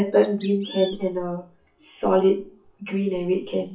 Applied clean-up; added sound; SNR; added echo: classical method WPE with log-MMSE.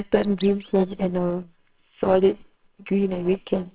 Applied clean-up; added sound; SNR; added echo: neural separator model SepFormer WHAMR!.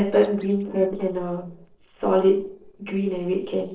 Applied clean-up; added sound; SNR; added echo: neural separator model SepFormer DNS4.